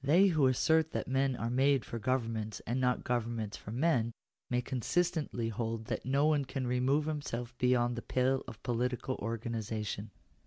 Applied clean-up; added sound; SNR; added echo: none; none; none; none.